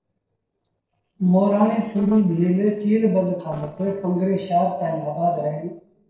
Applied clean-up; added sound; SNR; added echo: neural separator model SepFormer DNS4.